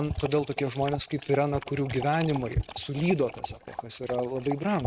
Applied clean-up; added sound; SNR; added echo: neural mask model RNNoise.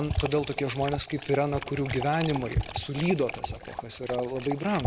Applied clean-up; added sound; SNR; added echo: none; Dog; 11 dB; none.